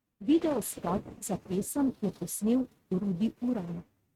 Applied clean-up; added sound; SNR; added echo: neural mask model RNNoise.